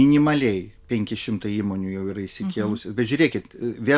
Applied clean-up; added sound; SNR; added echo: none; none; none; none.